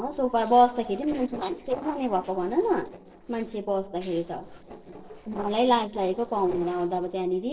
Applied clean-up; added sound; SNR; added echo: neural separator model SepFormer DNS4.